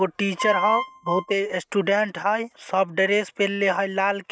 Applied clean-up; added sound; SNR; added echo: neural mask model RNNoise.